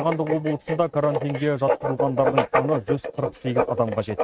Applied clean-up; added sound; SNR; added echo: neural mask model RNNoise.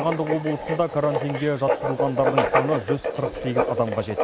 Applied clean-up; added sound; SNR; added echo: none; Writing; 0 dB; none.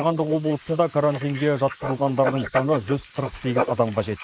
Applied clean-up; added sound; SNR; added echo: neural mask model Resemble Enhance denoiser.